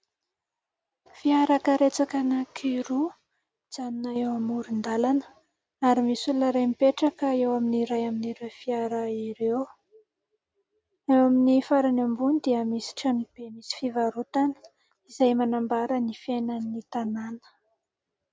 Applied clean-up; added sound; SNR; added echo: none; none; none; none.